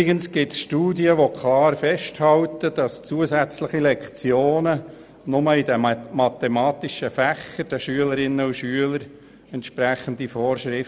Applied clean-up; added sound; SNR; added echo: none; none; none; none.